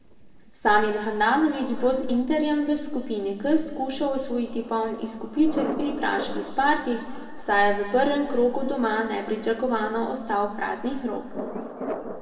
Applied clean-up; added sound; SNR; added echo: neural separator model SepFormer DNS4.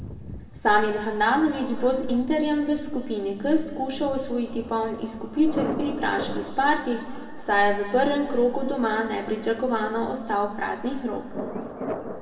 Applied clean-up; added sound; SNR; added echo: none; Thunder; 14 dB; reverberation time 1.9 s.